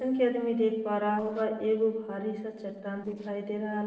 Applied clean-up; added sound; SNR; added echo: neural separator model SepFormer DNS4.